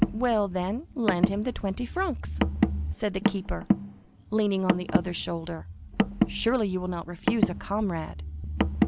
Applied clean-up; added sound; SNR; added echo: none; Car; 0 dB; none.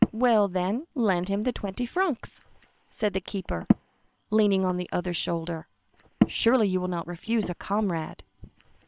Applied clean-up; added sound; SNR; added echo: neural separator model SepFormer WHAM!.